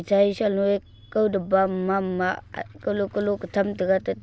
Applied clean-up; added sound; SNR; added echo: none; none; none; none.